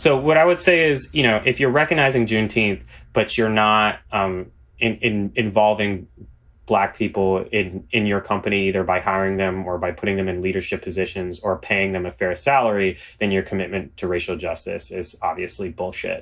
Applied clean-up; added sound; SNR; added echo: none; none; none; none.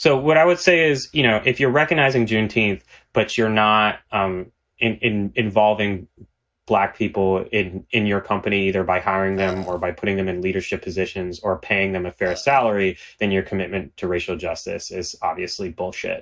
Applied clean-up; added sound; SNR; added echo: neural mask model RNNoise.